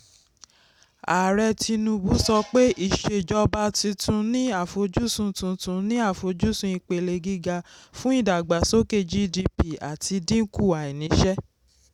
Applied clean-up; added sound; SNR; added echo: none; none; none; none.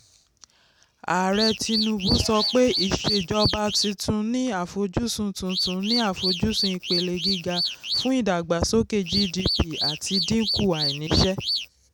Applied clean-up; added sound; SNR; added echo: none; Alarm / Car; 3 dB; none.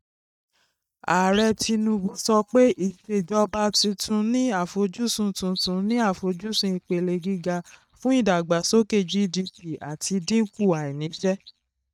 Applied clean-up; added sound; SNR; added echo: neural mask model DeepFilterNet 3.